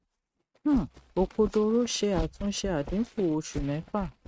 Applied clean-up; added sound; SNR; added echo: neural mask model RNNoise.